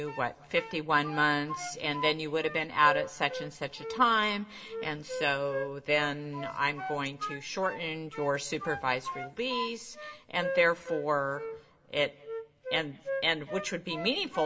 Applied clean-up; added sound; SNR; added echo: none; Wind instrument, woodwind instrument; 9 dB; reverberation time 0.3 s.